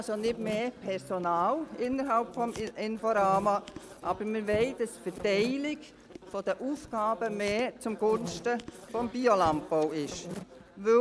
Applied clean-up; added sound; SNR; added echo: none; Insect; 14 dB; none.